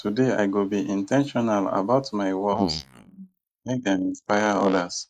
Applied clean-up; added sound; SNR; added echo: neural mask model Resemble Enhance denoiser.